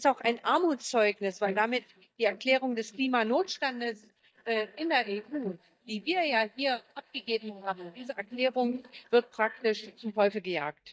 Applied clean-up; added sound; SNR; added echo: neural mask model DeepFilterNet 3.